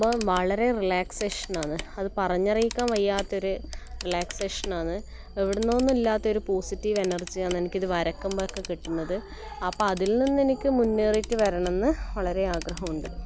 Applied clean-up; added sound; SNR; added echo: none; Camera; 11 dB; none.